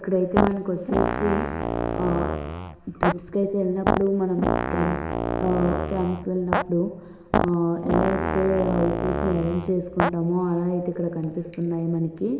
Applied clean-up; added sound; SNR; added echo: none; Fart; 1 dB; reverberation time 3.0 s.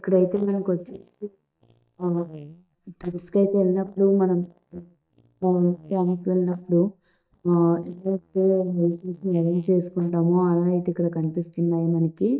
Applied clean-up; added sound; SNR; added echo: neural mask model DeepFilterNet 3.